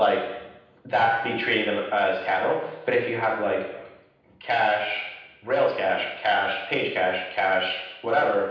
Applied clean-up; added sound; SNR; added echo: none; none; none; reverberation time 0.9 s.